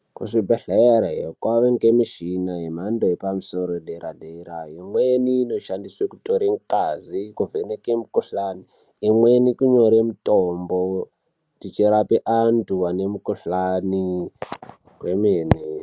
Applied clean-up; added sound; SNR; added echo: none; none; none; none.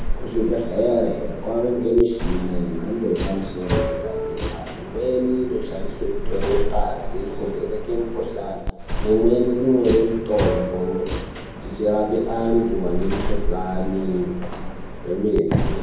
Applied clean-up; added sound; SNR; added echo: none; Subway, metro, underground; 3 dB; reverberation time 0.9 s.